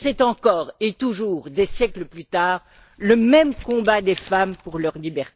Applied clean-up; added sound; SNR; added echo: neural mask model DeepFilterNet 3.